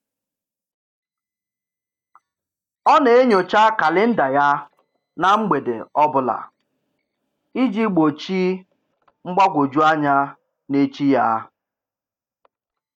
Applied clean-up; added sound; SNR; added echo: neural mask model DeepFilterNet 3.